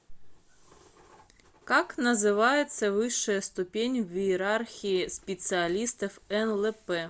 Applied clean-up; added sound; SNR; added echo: none; none; none; none.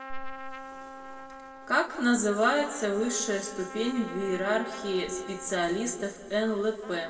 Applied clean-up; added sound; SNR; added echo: none; Trumpet; 15 dB; reverberation time 1.7 s.